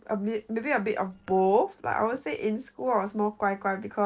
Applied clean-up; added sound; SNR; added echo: neural separator model SepFormer DNS4.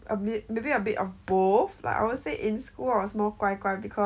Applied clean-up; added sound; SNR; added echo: none; none; none; none.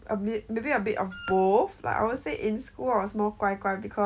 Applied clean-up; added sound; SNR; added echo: none; Wind instrument, woodwind instrument; 14 dB; none.